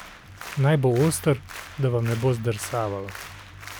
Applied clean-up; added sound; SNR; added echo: none; Applause; 16 dB; none.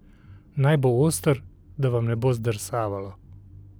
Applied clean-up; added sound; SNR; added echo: none; none; none; none.